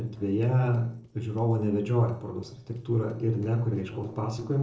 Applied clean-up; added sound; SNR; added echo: neural separator model SepFormer DNS4.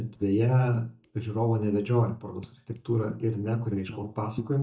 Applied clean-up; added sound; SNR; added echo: neural mask model DeepFilterNet 3.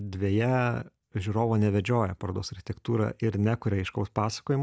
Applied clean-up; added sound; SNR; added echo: none; none; none; none.